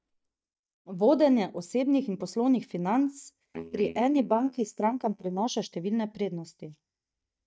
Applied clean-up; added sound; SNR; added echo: neural mask model DeepFilterNet 3.